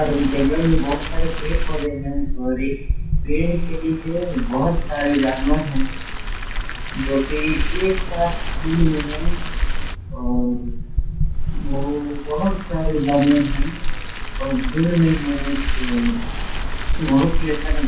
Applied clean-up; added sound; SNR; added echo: none; Car; -1 dB; reverberation time 0.6 s.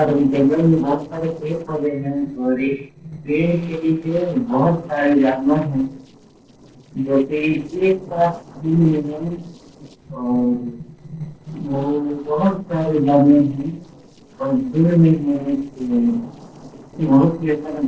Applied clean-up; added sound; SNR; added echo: neural separator model SepFormer DNS4.